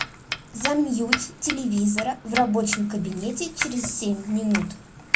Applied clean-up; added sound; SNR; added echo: none; Domestic sounds, home sounds; 6 dB; none.